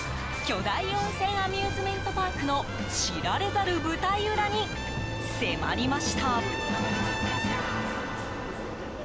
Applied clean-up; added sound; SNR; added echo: none; Vehicle; 7 dB; none.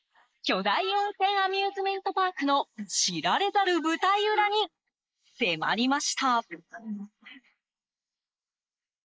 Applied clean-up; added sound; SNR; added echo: neural mask model Resemble Enhance denoiser.